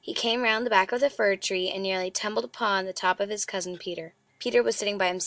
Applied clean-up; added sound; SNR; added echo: none; none; none; none.